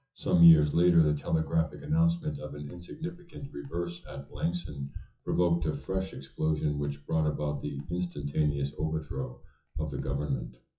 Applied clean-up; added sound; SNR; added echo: classical method WPE with log-MMSE.